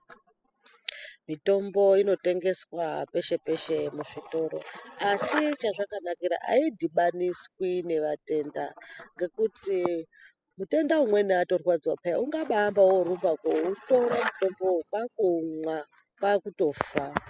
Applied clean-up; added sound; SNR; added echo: classical method spectral subtraction.